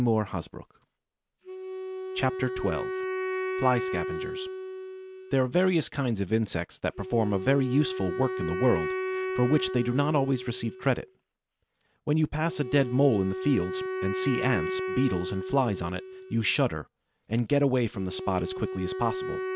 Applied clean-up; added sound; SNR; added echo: none; Wind instrument, woodwind instrument; 6 dB; none.